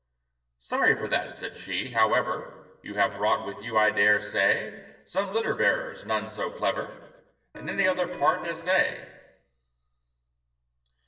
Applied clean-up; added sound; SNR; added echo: neural separator model SepFormer DNS4.